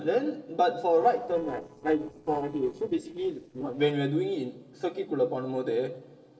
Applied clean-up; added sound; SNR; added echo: neural separator model SepFormer DNS4.